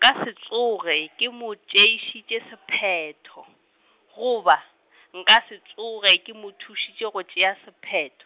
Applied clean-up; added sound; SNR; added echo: none; none; none; none.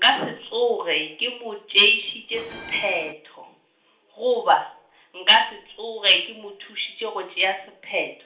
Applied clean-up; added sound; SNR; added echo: none; Bell; 16 dB; reverberation time 0.4 s.